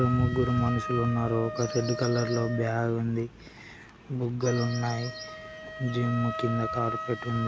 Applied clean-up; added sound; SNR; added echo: none; Wind instrument, woodwind instrument; 9 dB; none.